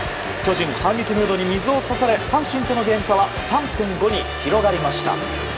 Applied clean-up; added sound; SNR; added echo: none; none; none; none.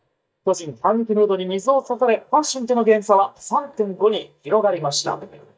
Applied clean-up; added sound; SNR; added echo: neural mask model DeepFilterNet 3.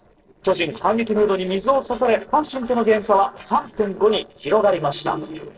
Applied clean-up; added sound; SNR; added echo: neural separator model SepFormer DNS4.